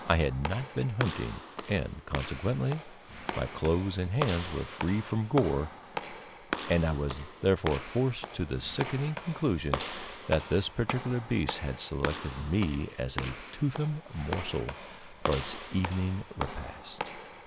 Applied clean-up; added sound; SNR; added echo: none; Walk, footsteps / Slam; 8 dB; none.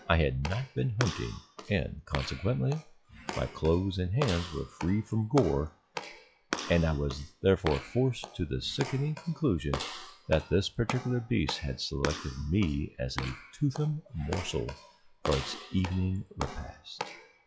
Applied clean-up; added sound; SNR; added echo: classical method log-MMSE.